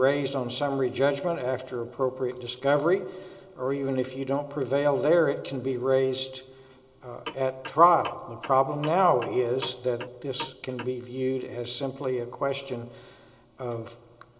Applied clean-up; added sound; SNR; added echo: none; Clock; 15 dB; reverberation time 0.7 s.